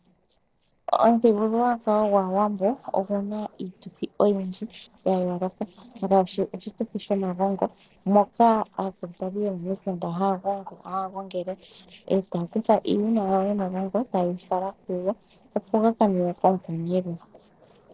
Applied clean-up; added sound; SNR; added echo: neural separator model SepFormer DNS4.